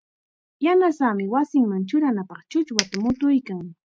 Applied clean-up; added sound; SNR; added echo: neural mask model RNNoise.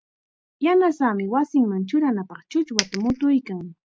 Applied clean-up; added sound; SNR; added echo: none; Coin (dropping); 7 dB; none.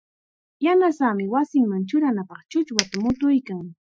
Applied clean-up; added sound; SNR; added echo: classical method Wiener filter.